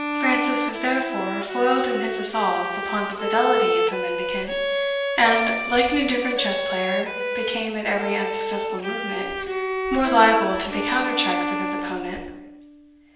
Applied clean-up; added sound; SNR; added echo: none; Bowed string instrument; 3 dB; reverberation time 0.8 s.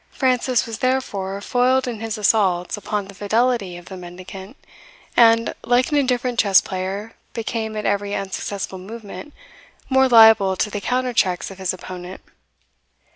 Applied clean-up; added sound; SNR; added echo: none; none; none; none.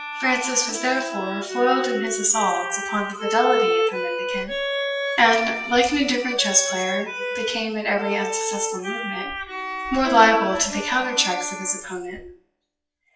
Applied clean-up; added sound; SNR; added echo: classical method WPE with log-MMSE.